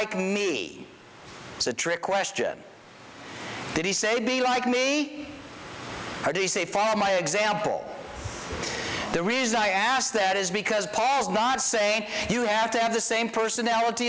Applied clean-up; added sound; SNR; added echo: none; none; none; none.